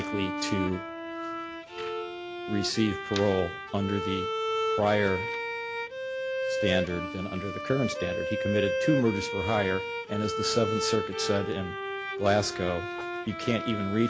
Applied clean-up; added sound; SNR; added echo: none; Bowed string instrument; 3 dB; none.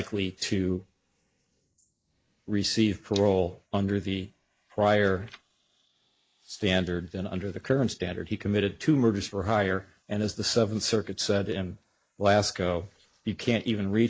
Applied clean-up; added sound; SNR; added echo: neural mask model Resemble Enhance denoiser.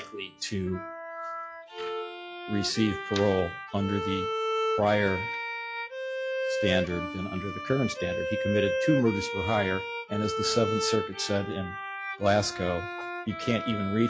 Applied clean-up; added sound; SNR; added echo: classical method log-MMSE.